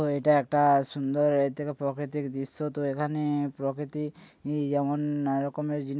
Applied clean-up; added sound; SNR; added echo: none; none; none; none.